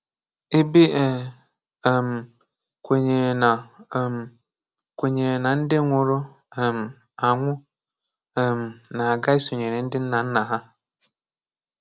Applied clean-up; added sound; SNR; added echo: none; none; none; none.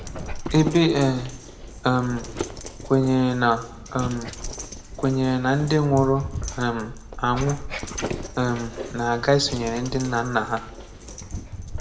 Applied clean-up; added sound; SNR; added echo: none; Dog; 9 dB; reverberation time 0.5 s.